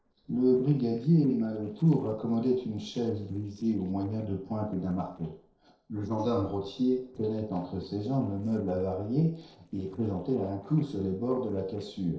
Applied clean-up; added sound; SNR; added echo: neural separator model SepFormer DNS4.